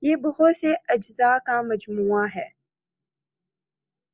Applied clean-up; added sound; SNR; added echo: none; none; none; none.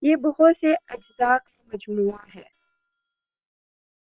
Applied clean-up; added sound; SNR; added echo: neural separator model SepFormer WHAM!.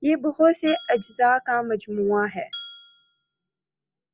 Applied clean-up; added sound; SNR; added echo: none; Glass; 19 dB; none.